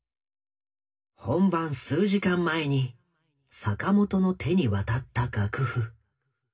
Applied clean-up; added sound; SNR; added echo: none; none; none; reverberation time 0.4 s.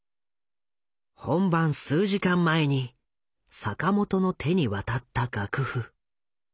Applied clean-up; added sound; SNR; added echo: none; none; none; none.